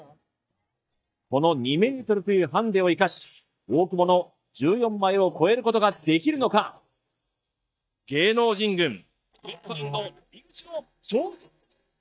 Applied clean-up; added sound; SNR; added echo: neural mask model DeepFilterNet 3.